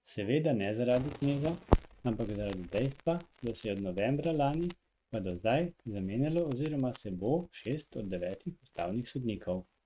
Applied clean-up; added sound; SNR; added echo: neural mask model RNNoise.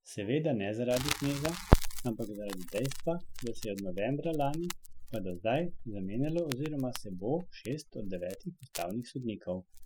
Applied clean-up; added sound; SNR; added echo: classical method spectral subtraction.